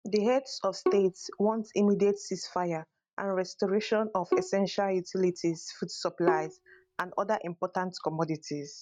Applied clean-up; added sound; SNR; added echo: neural mask model RNNoise.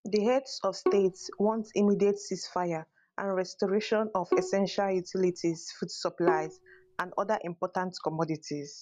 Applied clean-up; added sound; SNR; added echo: none; Bowed string instrument; 5 dB; none.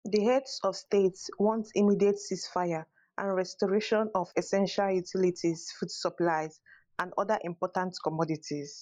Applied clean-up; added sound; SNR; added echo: neural mask model Resemble Enhance denoiser.